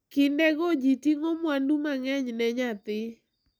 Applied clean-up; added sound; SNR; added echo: none; none; none; none.